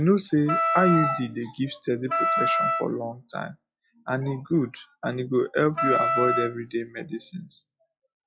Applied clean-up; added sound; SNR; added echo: classical method log-MMSE.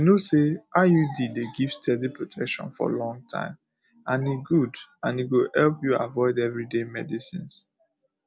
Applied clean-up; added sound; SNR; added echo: none; none; none; none.